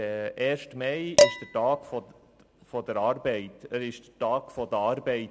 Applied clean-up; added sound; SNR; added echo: none; Dishes, pots, and pans; -2 dB; none.